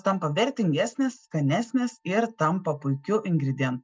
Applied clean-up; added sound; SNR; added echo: neural mask model DeepFilterNet 3.